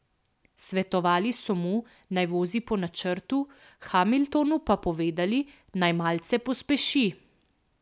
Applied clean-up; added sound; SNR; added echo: none; none; none; none.